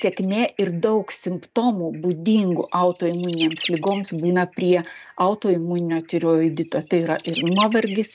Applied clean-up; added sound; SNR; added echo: none; Bird; 13 dB; none.